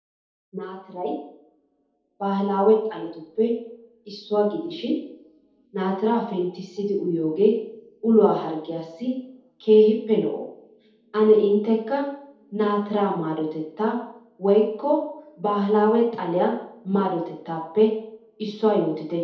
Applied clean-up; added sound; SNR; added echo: none; none; none; reverberation time 0.8 s.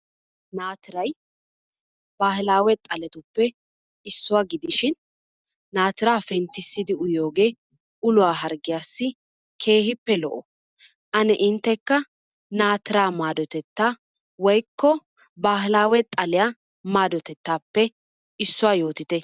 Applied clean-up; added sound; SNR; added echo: none; none; none; none.